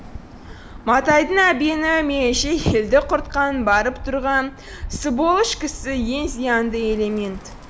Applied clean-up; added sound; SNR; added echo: none; Bird; 14 dB; none.